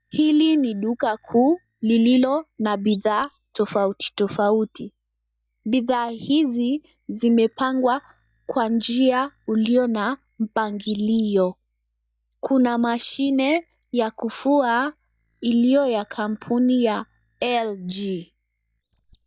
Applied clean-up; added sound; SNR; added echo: neural mask model DeepFilterNet 3.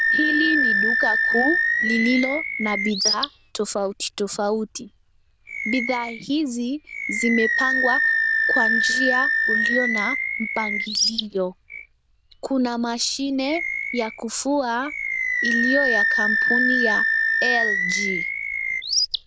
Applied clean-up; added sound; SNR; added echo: neural diffusion model UNIVERSE++.